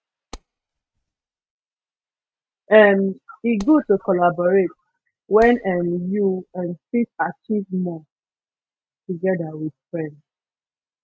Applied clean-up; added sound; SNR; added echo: neural mask model RNNoise.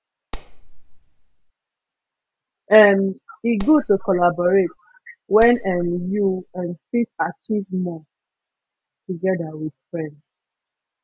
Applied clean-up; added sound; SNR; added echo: none; Clapping; 12 dB; none.